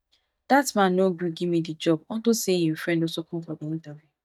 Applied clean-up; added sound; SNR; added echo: neural mask model DeepFilterNet 3.